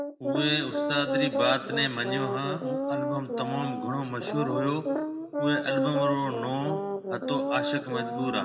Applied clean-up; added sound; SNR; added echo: none; Brass instrument; 1 dB; reverberation time 1.4 s.